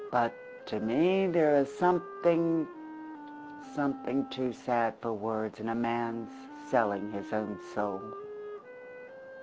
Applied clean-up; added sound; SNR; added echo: none; Wind instrument, woodwind instrument; 14 dB; none.